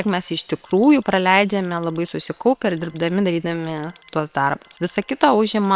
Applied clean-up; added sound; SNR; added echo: neural separator model SepFormer WHAM!.